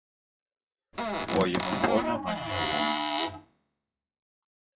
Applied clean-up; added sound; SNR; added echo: classical method WPE with log-MMSE.